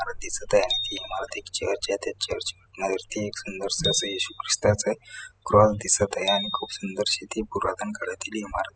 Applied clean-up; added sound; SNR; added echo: classical method spectral subtraction.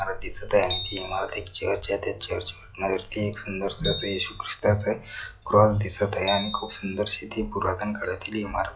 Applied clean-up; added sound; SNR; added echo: classical method log-MMSE.